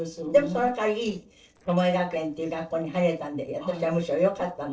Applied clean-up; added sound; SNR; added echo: neural separator model SepFormer DNS4.